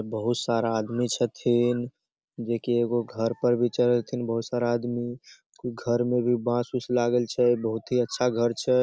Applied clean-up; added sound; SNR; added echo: none; none; none; none.